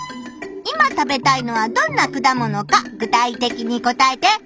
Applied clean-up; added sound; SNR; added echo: none; none; none; none.